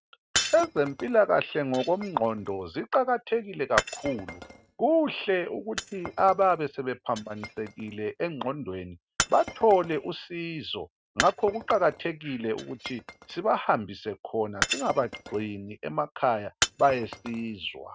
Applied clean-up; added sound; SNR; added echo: neural mask model RNNoise.